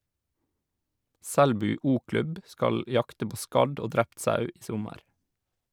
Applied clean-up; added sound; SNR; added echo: none; none; none; none.